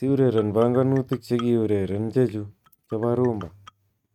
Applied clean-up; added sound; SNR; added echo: neural mask model RNNoise.